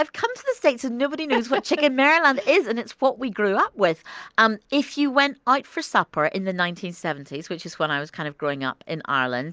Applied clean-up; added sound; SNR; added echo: none; none; none; none.